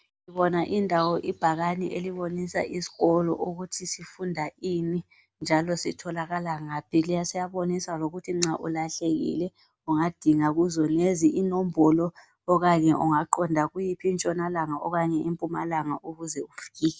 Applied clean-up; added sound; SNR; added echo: none; none; none; none.